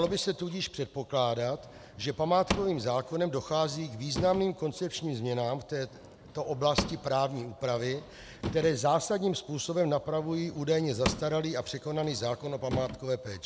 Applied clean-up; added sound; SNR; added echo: none; Drawer open or close / Wood; 11 dB; none.